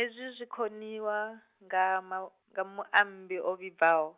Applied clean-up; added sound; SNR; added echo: none; none; none; none.